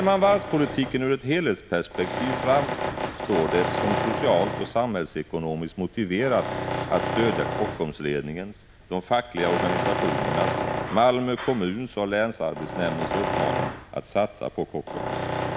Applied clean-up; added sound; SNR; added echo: none; Tools; 4 dB; none.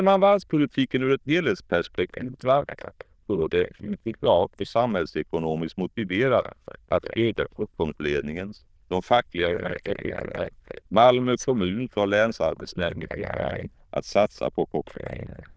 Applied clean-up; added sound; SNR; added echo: neural diffusion model UNIVERSE++.